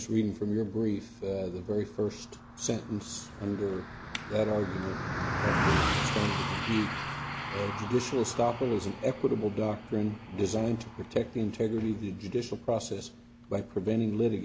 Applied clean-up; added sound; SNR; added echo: none; Car passing by; 5 dB; none.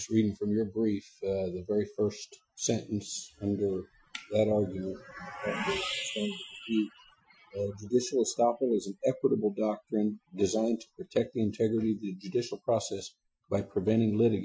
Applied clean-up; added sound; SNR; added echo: classical method Wiener filter.